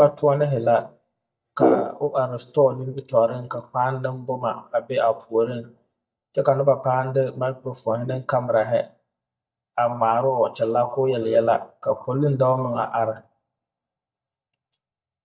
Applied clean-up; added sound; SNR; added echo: neural mask model DeepFilterNet 3.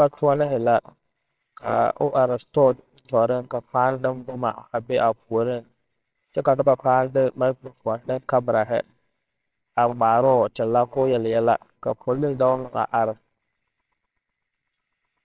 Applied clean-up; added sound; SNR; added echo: neural separator model SepFormer WHAMR!.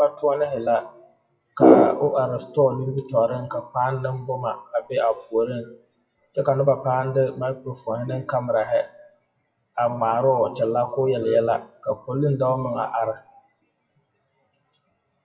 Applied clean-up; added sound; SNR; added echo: classical method WPE with log-MMSE.